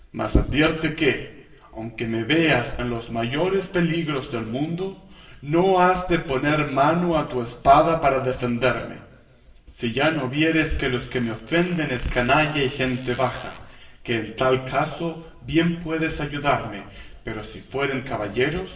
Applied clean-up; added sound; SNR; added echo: none; Fart; 19 dB; reverberation time 1.0 s.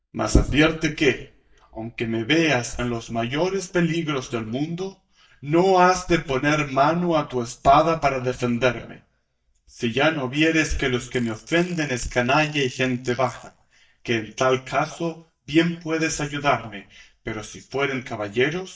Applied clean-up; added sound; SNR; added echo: neural mask model DeepFilterNet 3.